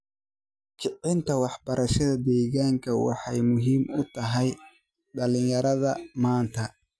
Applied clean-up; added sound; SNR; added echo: none; none; none; none.